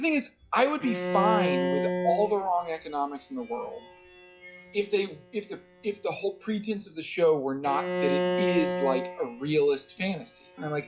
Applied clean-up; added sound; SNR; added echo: classical method log-MMSE.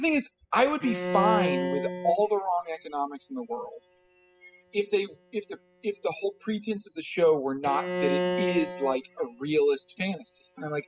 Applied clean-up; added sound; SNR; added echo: classical method spectral subtraction.